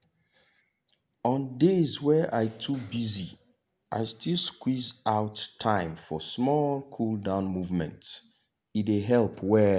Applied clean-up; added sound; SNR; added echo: none; none; none; none.